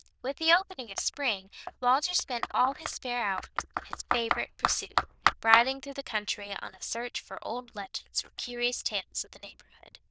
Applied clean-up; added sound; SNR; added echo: neural diffusion model UNIVERSE++.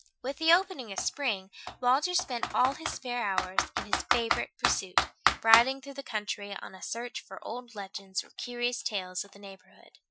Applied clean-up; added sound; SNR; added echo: classical method Wiener filter.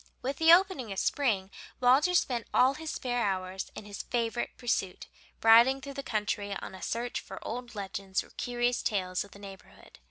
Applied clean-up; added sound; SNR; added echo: none; none; none; none.